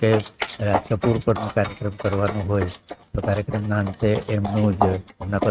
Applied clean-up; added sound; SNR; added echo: neural mask model RNNoise.